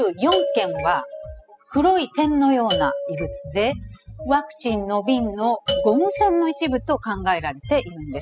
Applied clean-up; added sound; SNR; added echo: classical method spectral subtraction.